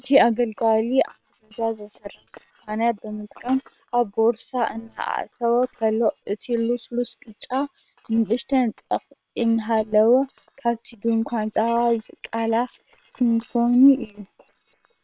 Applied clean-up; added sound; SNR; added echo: neural separator model SepFormer WHAM!.